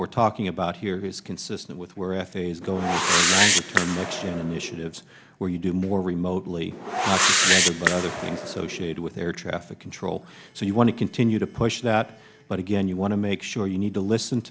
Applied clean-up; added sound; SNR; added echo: none; Whoosh, swoosh, swish; -2 dB; none.